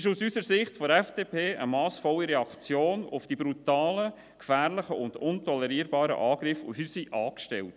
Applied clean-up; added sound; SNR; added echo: none; none; none; none.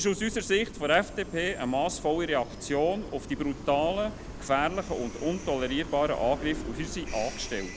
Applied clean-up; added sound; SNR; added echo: none; Train; 11 dB; none.